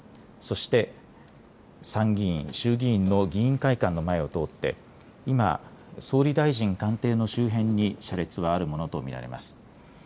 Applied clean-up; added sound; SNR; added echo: none; none; none; none.